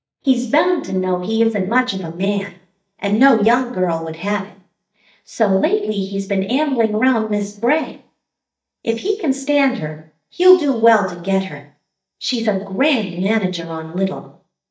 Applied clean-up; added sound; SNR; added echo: neural mask model DeepFilterNet 3.